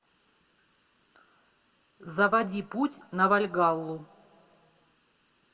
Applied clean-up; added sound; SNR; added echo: none; none; none; reverberation time 1.0 s.